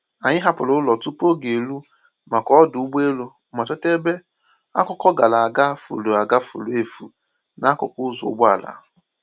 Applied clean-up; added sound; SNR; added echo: none; none; none; none.